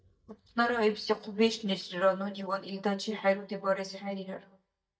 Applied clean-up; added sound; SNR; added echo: neural mask model DeepFilterNet 3.